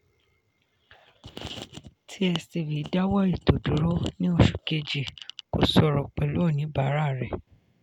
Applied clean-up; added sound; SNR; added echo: none; none; none; none.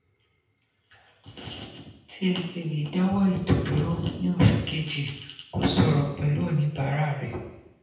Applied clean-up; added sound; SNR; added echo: none; none; none; reverberation time 0.9 s.